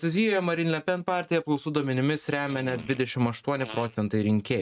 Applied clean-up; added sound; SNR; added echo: neural mask model RNNoise.